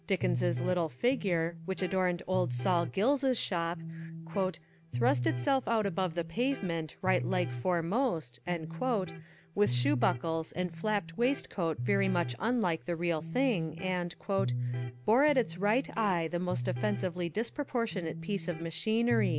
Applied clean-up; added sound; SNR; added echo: none; Electric guitar; 7 dB; none.